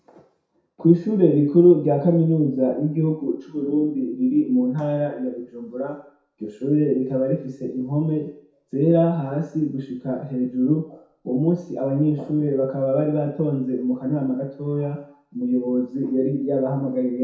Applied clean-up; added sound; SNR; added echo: none; none; none; reverberation time 0.6 s.